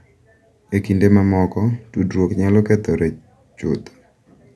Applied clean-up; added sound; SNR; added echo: none; none; none; none.